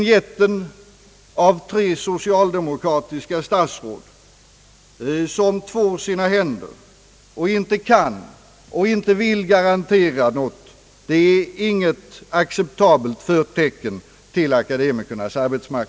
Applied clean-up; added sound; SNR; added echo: none; none; none; none.